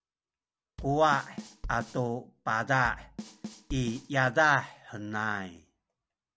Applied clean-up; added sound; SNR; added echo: none; Bass drum / Snare drum / Drum kit; 13 dB; none.